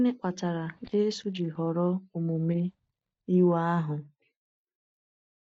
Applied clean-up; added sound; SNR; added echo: neural mask model DeepFilterNet 3.